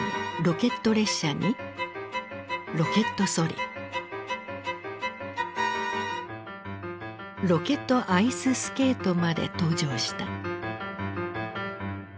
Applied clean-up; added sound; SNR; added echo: none; none; none; none.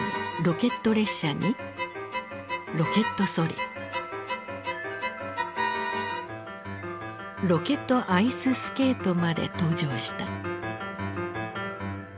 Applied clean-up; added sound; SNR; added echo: none; Wind chime; 17 dB; none.